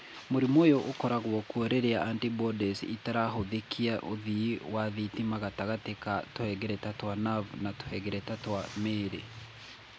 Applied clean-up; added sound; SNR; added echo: none; none; none; none.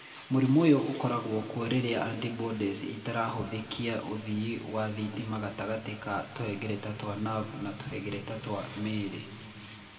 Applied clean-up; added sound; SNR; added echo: none; none; none; reverberation time 1.9 s.